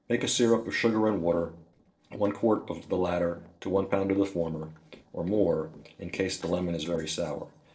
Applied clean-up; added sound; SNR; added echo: neural separator model SepFormer DNS4.